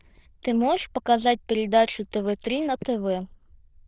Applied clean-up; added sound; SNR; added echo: neural diffusion model UNIVERSE++.